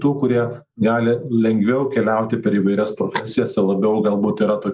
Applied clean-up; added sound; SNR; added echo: neural mask model Resemble Enhance denoiser.